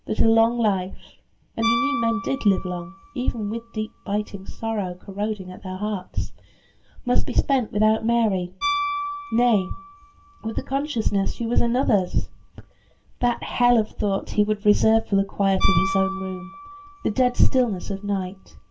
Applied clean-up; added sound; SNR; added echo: none; Piano; 13 dB; reverberation time 0.2 s.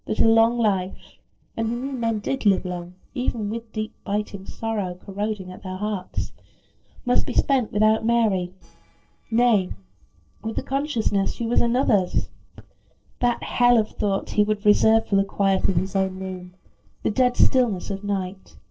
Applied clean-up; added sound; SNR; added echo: neural separator model SepFormer DNS4.